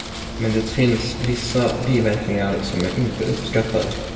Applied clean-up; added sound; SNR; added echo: none; Wind; 9 dB; reverberation time 2.2 s.